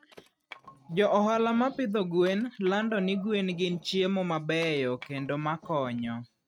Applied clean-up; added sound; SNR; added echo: neural mask model RNNoise.